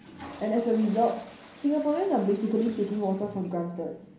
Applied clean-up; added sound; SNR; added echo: none; Toilet flush / Water; 20 dB; reverberation time 0.6 s.